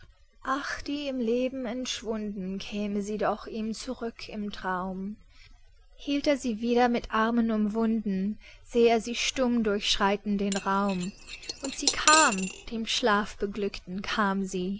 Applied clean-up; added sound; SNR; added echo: none; Cutlery, silverware / Dishes, pots, and pans; 3 dB; none.